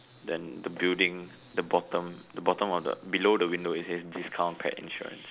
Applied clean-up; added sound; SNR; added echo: none; none; none; none.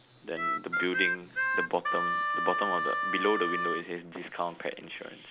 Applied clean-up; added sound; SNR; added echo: none; Harmonica; -3 dB; none.